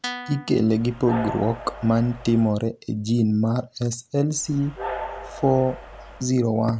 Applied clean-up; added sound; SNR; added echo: none; Train + Guitar; 12 dB; none.